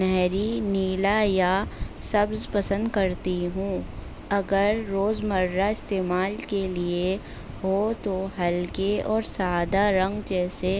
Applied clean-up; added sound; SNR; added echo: none; none; none; none.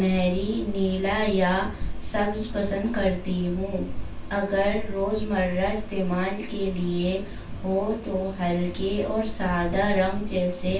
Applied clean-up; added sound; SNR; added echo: none; none; none; reverberation time 0.3 s.